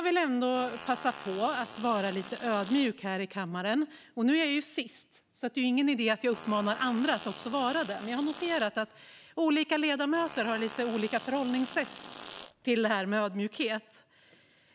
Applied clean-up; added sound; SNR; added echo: none; Fart; 14 dB; none.